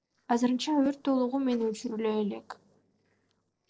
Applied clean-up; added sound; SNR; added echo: neural separator model SepFormer DNS4.